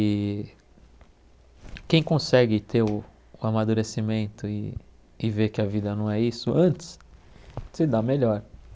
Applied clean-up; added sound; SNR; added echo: none; none; none; none.